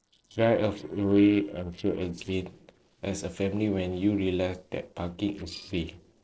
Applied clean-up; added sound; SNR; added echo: neural separator model SepFormer DNS4.